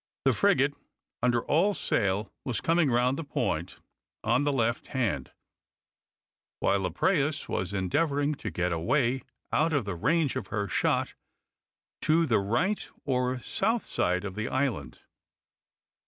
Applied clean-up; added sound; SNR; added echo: none; none; none; none.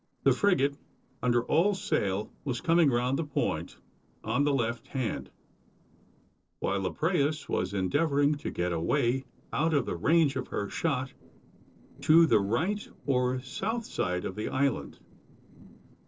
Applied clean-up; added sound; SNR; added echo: neural separator model SepFormer DNS4.